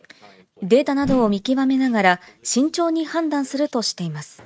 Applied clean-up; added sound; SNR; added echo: neural mask model RNNoise.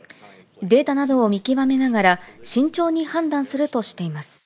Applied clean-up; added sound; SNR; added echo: neural mask model Resemble Enhance denoiser.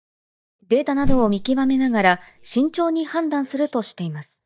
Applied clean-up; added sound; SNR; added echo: neural mask model DeepFilterNet 3.